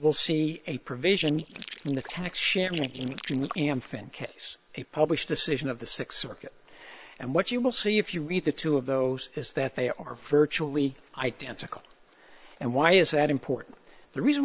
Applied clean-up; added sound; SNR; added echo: neural separator model SepFormer WHAM!.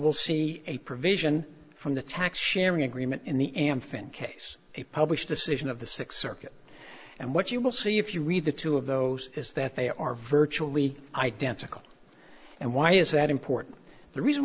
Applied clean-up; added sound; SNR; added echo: none; none; none; none.